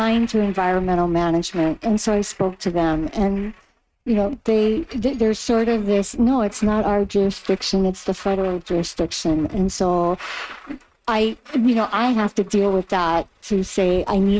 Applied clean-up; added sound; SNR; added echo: neural mask model RNNoise.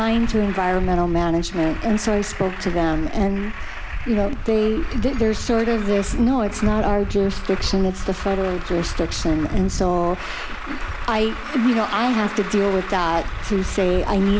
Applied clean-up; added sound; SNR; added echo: none; Truck; 5 dB; none.